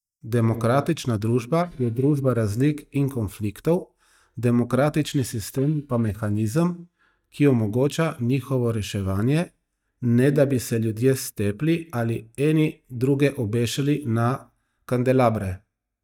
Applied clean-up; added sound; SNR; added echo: neural mask model DeepFilterNet 3.